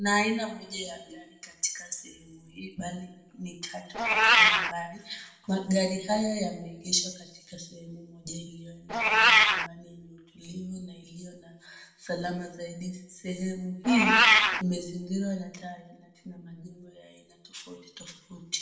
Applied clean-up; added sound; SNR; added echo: none; Meow; -3 dB; reverberation time 0.7 s.